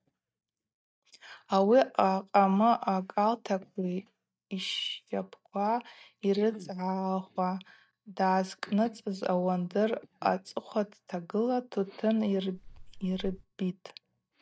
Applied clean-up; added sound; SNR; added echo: neural mask model DeepFilterNet 3.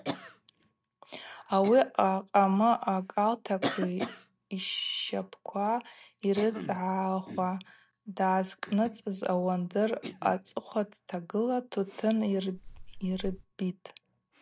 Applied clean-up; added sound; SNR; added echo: none; Cough + Wind; 13 dB; none.